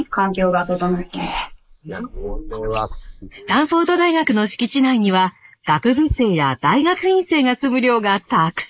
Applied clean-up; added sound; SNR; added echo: neural mask model Resemble Enhance denoiser.